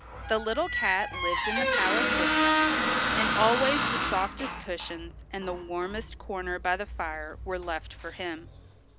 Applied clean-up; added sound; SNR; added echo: none; Squeak; -2 dB; none.